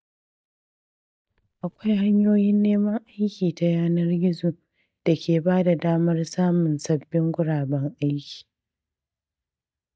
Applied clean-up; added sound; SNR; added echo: neural mask model DeepFilterNet 3.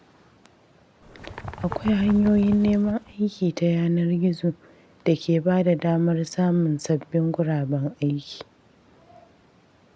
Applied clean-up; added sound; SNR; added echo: none; Bird; 12 dB; none.